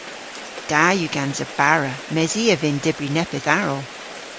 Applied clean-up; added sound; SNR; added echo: none; Rain; 13 dB; none.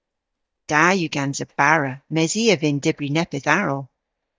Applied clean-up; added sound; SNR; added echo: neural mask model DeepFilterNet 3.